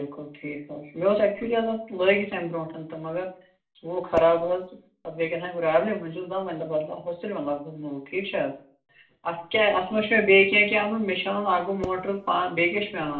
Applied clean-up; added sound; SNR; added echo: none; Percussion; 11 dB; reverberation time 0.4 s.